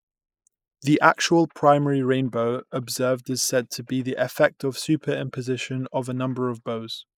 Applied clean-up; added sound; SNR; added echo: neural mask model Resemble Enhance denoiser.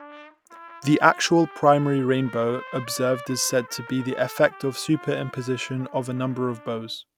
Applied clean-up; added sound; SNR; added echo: none; Trumpet; 18 dB; none.